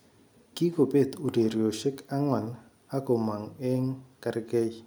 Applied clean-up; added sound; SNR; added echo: none; none; none; none.